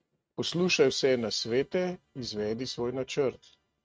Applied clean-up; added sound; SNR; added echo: neural mask model RNNoise.